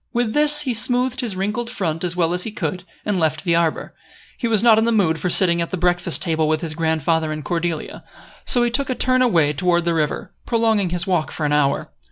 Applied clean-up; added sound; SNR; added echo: neural mask model Resemble Enhance denoiser.